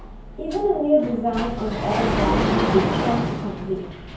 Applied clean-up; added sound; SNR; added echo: none; Sliding door; 1 dB; reverberation time 0.9 s.